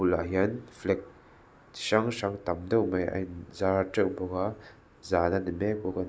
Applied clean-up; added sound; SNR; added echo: none; none; none; none.